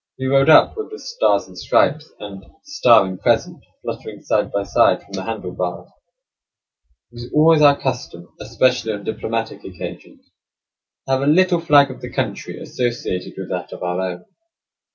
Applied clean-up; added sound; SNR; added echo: none; none; none; none.